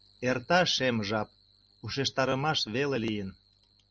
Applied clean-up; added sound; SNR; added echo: none; none; none; none.